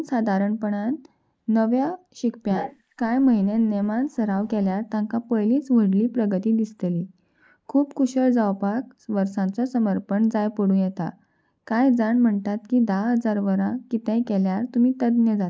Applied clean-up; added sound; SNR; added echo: neural mask model Resemble Enhance denoiser.